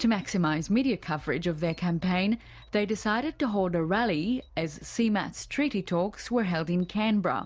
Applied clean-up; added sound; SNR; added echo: none; none; none; none.